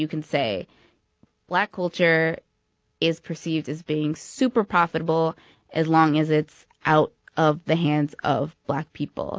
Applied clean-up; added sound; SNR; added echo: none; none; none; none.